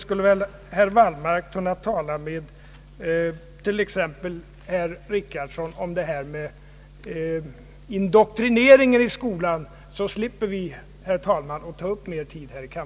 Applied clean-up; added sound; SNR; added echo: none; none; none; none.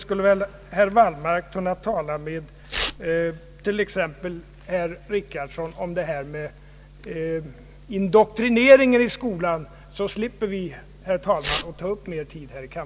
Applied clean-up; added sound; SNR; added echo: none; Tearing; 8 dB; none.